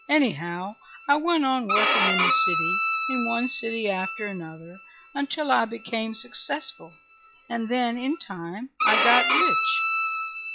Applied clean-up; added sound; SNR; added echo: classical method log-MMSE.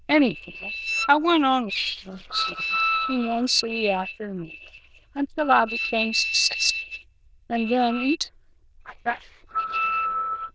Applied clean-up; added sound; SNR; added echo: neural diffusion model UNIVERSE++.